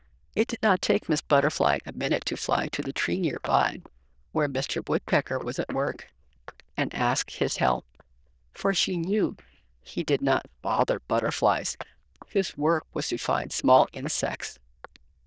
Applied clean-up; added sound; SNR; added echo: neural diffusion model UNIVERSE++.